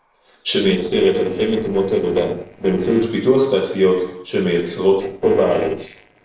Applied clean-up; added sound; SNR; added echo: neural separator model SepFormer DNS4.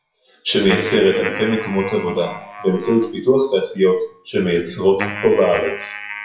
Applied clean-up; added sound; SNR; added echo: classical method WPE with log-MMSE.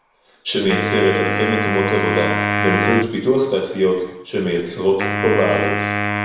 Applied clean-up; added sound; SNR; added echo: none; Wind instrument, woodwind instrument; 2 dB; reverberation time 0.8 s.